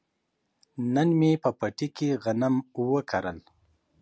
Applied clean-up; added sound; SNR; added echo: none; none; none; none.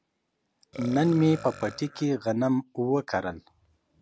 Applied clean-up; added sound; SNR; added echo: none; Burping, eructation; 18 dB; none.